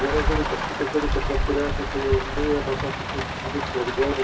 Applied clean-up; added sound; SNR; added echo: none; Rain; 0 dB; reverberation time 0.2 s.